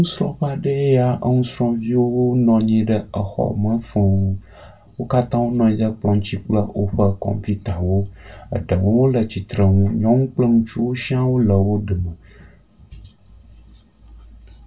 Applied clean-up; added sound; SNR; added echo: none; none; none; reverberation time 0.2 s.